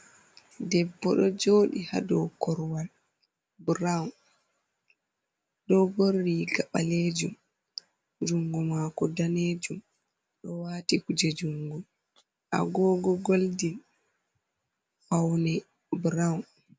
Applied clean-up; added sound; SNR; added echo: none; none; none; none.